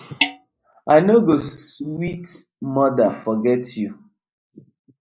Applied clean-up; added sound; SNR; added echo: neural mask model Resemble Enhance denoiser.